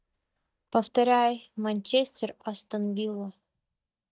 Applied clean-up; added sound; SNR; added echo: neural mask model DeepFilterNet 3.